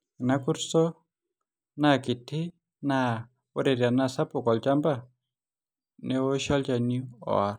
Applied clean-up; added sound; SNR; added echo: none; none; none; none.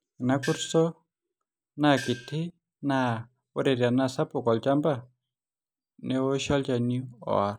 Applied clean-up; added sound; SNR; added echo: none; Gong; 12 dB; none.